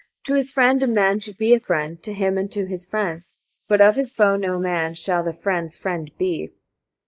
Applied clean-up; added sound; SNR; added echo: neural mask model Resemble Enhance denoiser.